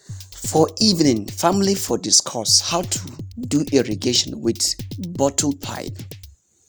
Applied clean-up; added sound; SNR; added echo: none; Drum kit; 13 dB; none.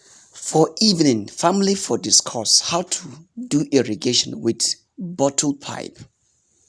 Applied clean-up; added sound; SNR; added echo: none; none; none; none.